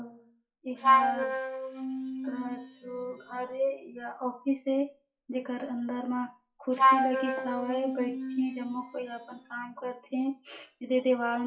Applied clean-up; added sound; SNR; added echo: classical method WPE with log-MMSE.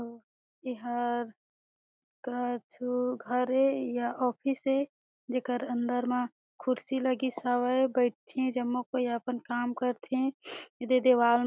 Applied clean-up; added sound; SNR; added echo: none; none; none; none.